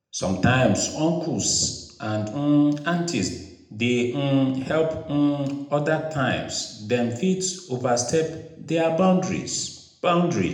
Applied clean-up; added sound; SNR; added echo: none; none; none; reverberation time 0.7 s.